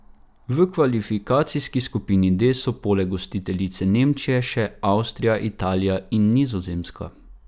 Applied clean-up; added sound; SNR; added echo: none; none; none; none.